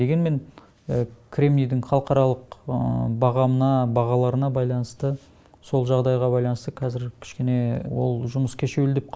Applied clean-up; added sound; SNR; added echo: none; none; none; none.